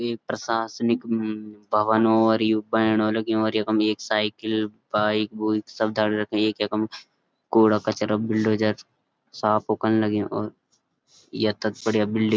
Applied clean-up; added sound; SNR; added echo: none; none; none; none.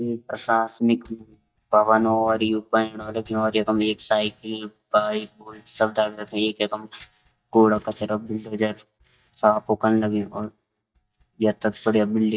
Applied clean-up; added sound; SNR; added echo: neural mask model DeepFilterNet 3.